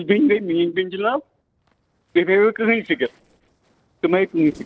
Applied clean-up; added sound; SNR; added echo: neural separator model SepFormer DNS4.